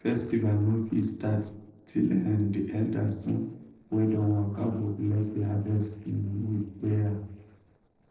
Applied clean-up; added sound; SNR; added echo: neural separator model SepFormer DNS4.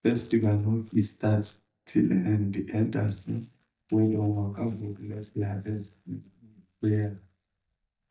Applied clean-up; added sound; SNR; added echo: neural mask model DeepFilterNet 3.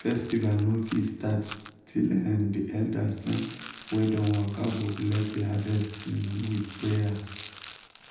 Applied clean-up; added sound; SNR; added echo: none; Rattle; 18 dB; reverberation time 0.8 s.